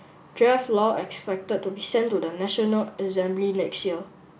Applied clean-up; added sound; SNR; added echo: none; none; none; none.